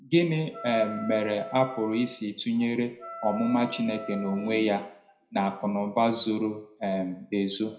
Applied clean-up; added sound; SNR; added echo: none; Wind instrument, woodwind instrument; 14 dB; reverberation time 0.4 s.